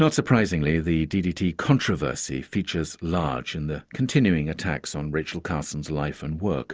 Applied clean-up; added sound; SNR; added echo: none; none; none; none.